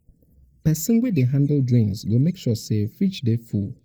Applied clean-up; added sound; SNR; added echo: neural mask model Resemble Enhance denoiser.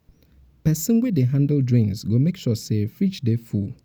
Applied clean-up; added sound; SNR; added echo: none; none; none; none.